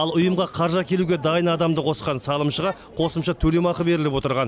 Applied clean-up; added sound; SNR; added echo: none; none; none; none.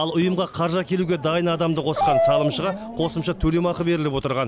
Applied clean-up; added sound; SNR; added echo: none; Dog; 3 dB; none.